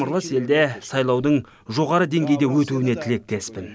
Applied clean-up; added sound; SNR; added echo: none; none; none; none.